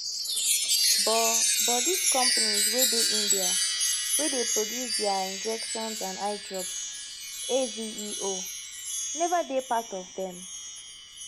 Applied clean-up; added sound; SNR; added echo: none; Chime; -5 dB; none.